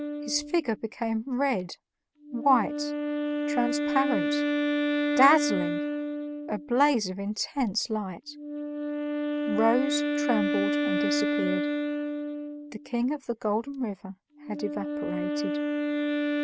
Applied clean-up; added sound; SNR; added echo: none; Wind instrument, woodwind instrument; 0 dB; none.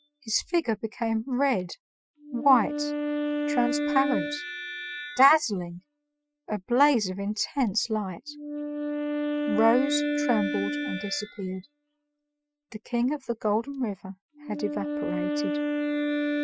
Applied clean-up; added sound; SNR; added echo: classical method Wiener filter.